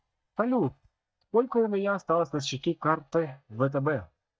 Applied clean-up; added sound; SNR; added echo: neural mask model DeepFilterNet 3.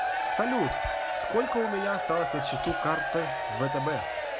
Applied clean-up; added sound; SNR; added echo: none; Crowd / Cheering; 0 dB; none.